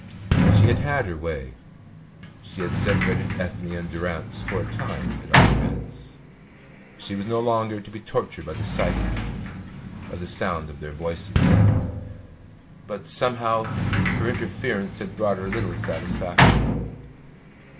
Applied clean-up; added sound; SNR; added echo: none; Sliding door; -5 dB; none.